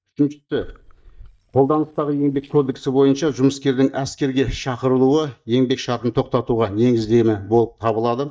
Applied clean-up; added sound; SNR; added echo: neural mask model DeepFilterNet 3.